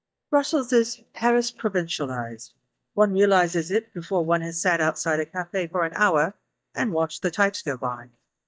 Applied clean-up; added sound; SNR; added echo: neural mask model DeepFilterNet 3.